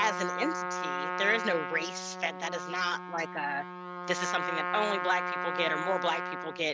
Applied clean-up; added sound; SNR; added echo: none; Trumpet; 2 dB; none.